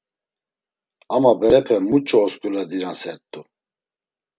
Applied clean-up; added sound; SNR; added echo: none; none; none; none.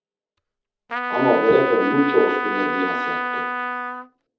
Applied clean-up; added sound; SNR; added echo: none; Trumpet; 3 dB; reverberation time 0.8 s.